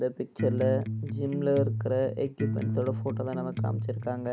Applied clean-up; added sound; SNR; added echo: none; Electric guitar; 1 dB; none.